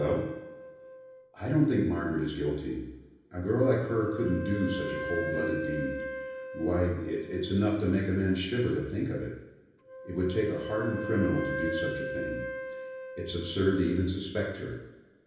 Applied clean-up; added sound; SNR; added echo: none; Wind instrument, woodwind instrument; 9 dB; reverberation time 0.9 s.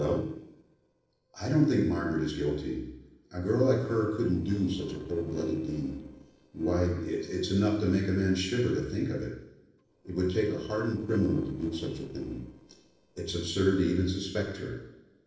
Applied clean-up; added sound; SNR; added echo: neural separator model SepFormer DNS4.